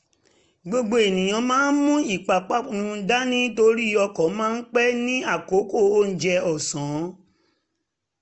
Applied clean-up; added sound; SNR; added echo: none; none; none; none.